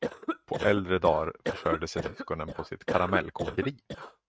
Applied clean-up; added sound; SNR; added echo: neural mask model RNNoise.